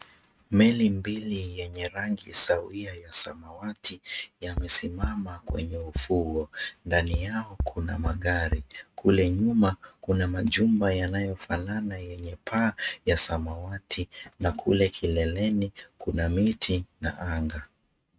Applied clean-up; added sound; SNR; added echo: neural mask model RNNoise.